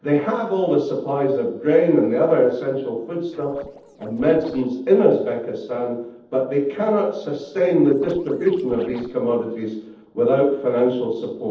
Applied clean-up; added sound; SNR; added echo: neural separator model SepFormer DNS4.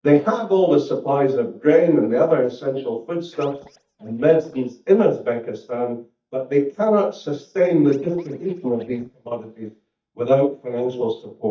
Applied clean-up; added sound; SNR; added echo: neural mask model DeepFilterNet 3.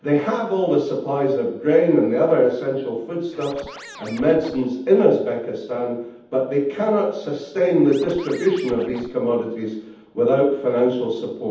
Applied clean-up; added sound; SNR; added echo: none; Scratching (performance technique); 18 dB; reverberation time 0.8 s.